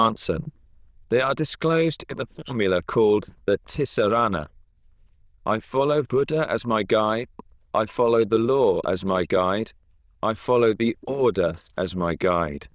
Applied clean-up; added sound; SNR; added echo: neural diffusion model UNIVERSE++.